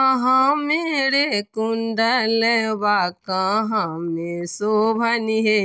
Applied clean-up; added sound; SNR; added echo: neural mask model Resemble Enhance denoiser.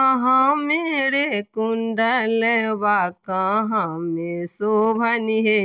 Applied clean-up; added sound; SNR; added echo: none; none; none; none.